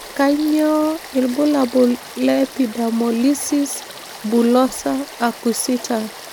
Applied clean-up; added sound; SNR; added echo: none; Stream / Frog; 16 dB; none.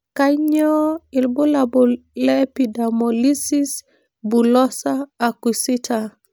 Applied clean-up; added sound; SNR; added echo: none; none; none; none.